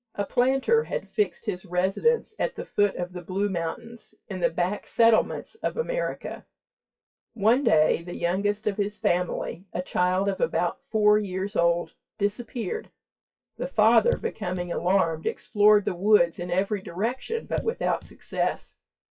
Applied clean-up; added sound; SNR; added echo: classical method WPE with log-MMSE.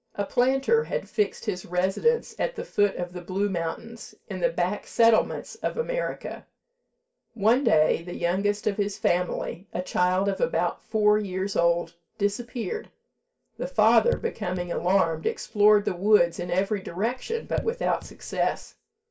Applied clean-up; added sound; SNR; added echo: none; Raindrop / Drip; 14 dB; reverberation time 0.2 s.